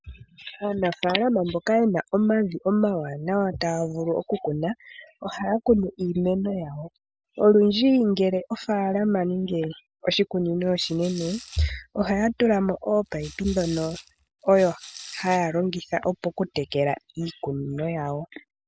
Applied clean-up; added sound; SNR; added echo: none; Rattle / Rattle (instrument); 19 dB; none.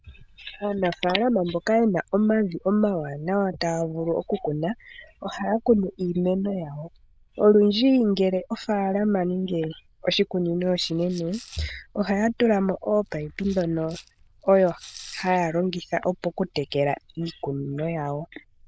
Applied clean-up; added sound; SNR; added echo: neural diffusion model UNIVERSE++.